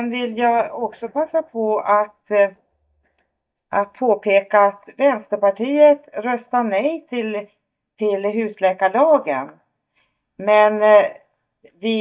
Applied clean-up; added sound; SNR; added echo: neural mask model DeepFilterNet 3.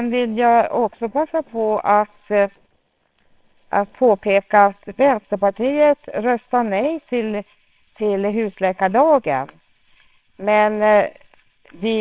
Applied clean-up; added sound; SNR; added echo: neural separator model SepFormer WHAMR!.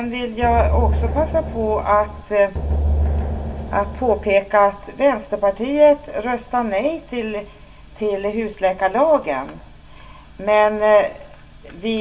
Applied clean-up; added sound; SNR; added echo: none; Drum; 2 dB; reverberation time 0.2 s.